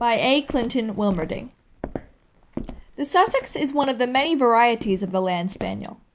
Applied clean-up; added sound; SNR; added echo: neural mask model Resemble Enhance denoiser.